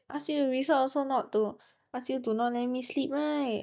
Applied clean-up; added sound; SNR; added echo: neural mask model DeepFilterNet 3.